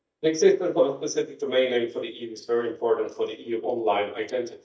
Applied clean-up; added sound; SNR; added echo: neural mask model DeepFilterNet 3.